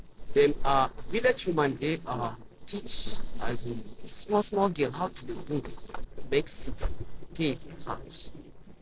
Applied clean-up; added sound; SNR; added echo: neural separator model SepFormer DNS4.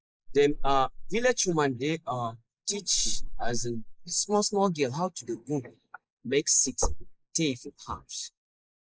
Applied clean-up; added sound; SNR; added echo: neural mask model Resemble Enhance denoiser.